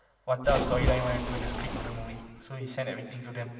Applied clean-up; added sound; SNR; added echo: none; Splash, splatter; 0 dB; reverberation time 2.0 s.